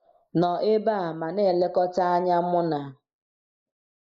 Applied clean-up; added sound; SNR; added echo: neural mask model Resemble Enhance denoiser.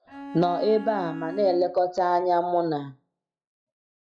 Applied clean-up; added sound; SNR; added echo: classical method log-MMSE.